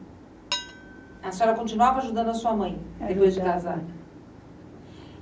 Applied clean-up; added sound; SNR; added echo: none; Dishes, pots, and pans; 14 dB; none.